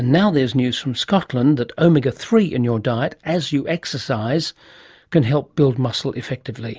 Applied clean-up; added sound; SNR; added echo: none; none; none; none.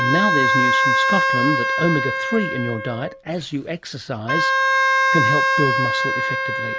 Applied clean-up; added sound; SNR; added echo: none; Wind instrument, woodwind instrument; -5 dB; none.